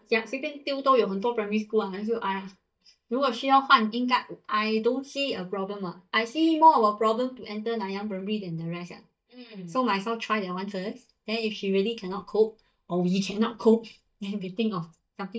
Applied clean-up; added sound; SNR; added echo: neural mask model DeepFilterNet 3.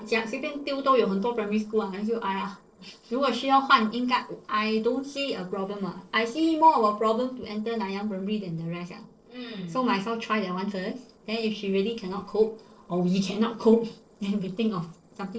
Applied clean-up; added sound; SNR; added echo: neural separator model SepFormer DNS4.